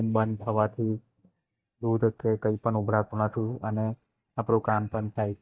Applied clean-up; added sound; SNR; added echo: neural mask model DeepFilterNet 3.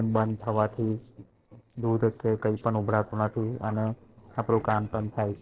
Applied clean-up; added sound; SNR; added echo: neural separator model SepFormer DNS4.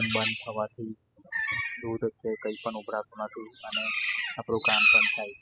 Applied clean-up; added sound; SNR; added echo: classical method spectral subtraction.